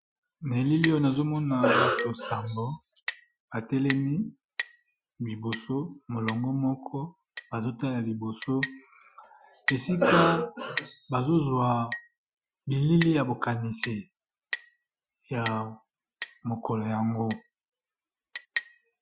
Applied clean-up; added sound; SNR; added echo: classical method Wiener filter.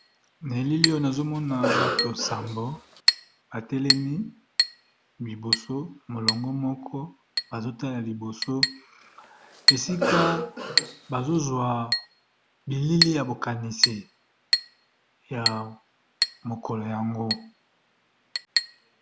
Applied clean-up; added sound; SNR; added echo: none; Chink, clink + Cough; -1 dB; none.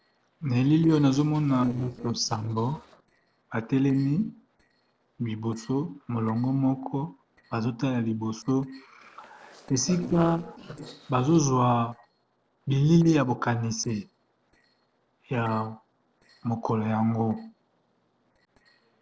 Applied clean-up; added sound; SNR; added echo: neural separator model SepFormer DNS4.